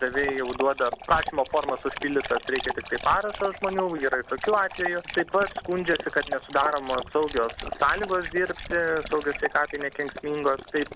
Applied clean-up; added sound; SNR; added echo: none; Dog; 10 dB; none.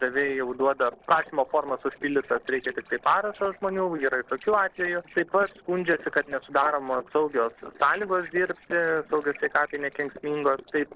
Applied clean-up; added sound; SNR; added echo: neural separator model SepFormer DNS4.